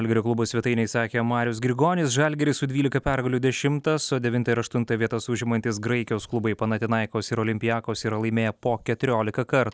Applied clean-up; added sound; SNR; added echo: none; none; none; none.